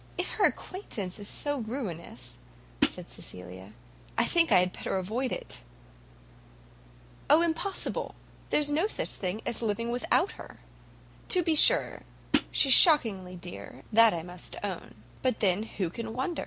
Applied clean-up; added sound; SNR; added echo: none; Hi-hat; -3 dB; none.